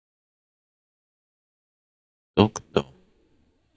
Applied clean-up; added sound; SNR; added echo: neural mask model DeepFilterNet 3.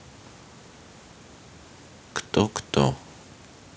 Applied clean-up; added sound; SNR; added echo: none; none; none; none.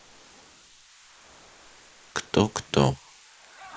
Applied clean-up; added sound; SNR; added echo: neural mask model Resemble Enhance denoiser.